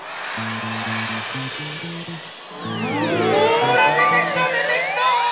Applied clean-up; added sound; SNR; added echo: none; Bass guitar; 11 dB; none.